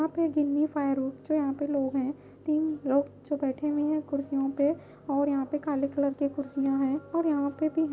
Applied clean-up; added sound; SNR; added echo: none; none; none; none.